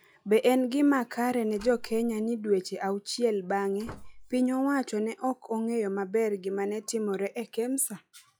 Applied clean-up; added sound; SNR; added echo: classical method log-MMSE.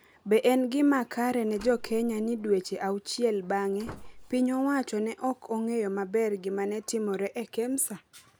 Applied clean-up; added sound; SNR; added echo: none; Slam; 18 dB; none.